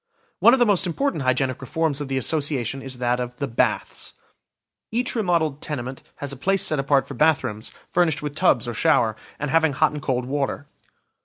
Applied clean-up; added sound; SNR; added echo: none; none; none; none.